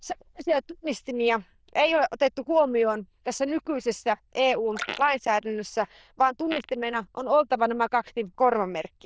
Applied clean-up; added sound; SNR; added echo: neural diffusion model UNIVERSE++.